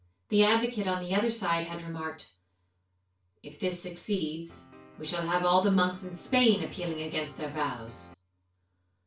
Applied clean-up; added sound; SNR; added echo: none; Piano; 19 dB; reverberation time 0.2 s.